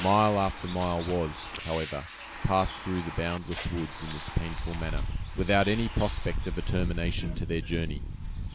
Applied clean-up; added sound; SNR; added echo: none; Bus; 5 dB; none.